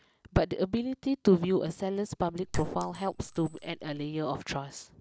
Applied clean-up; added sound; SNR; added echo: none; Chink, clink; 9 dB; none.